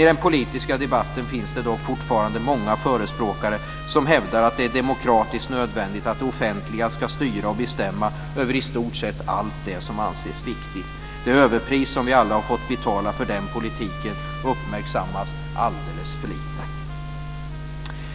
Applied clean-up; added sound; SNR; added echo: none; Trumpet; 17 dB; none.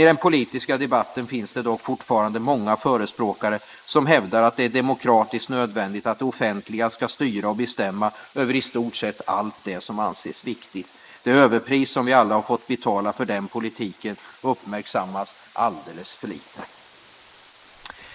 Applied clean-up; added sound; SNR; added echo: neural mask model Resemble Enhance denoiser.